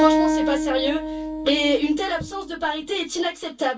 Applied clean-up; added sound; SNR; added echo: none; Acoustic guitar; 1 dB; reverberation time 0.1 s.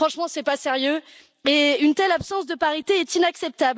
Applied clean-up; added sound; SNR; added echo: none; none; none; none.